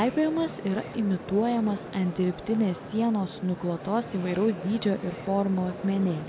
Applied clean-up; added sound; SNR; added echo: none; none; none; none.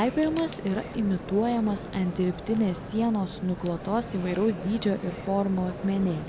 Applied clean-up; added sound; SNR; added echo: none; Fire; 16 dB; none.